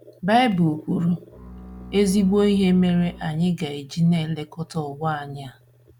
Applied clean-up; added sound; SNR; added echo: none; Bowed string instrument; 19 dB; none.